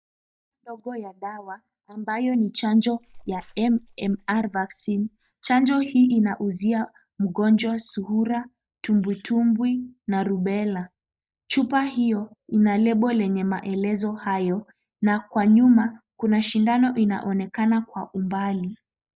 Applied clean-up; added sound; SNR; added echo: neural mask model DeepFilterNet 3.